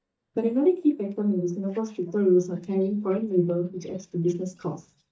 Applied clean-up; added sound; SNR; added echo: neural mask model DeepFilterNet 3.